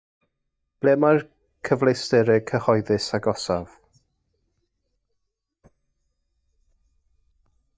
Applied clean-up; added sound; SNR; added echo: neural mask model DeepFilterNet 3.